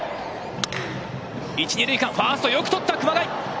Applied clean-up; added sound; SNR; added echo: none; none; none; none.